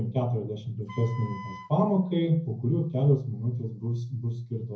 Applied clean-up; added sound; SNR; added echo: none; Wind instrument, woodwind instrument; 17 dB; reverberation time 0.4 s.